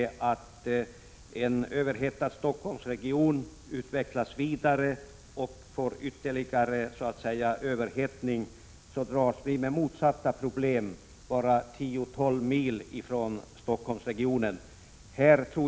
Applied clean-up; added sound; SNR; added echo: none; none; none; none.